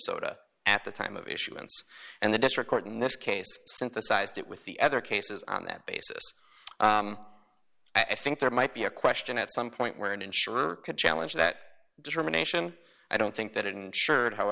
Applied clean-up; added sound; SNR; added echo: none; none; none; none.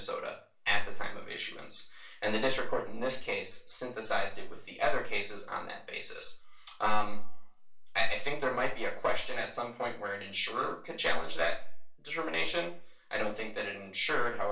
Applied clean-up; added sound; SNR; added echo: none; none; none; reverberation time 0.3 s.